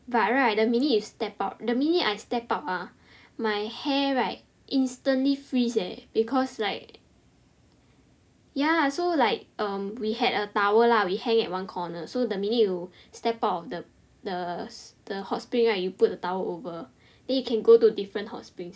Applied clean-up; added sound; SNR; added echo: none; none; none; none.